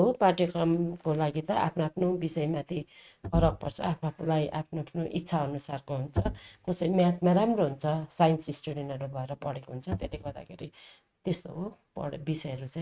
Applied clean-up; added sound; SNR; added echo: neural mask model RNNoise.